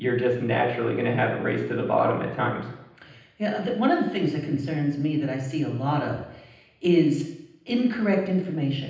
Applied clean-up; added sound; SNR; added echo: none; none; none; reverberation time 0.9 s.